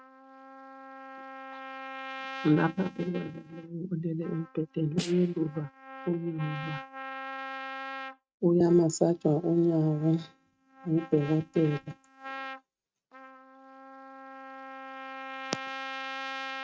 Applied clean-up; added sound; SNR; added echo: neural mask model RNNoise.